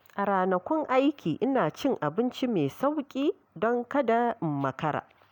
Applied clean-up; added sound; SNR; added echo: none; none; none; none.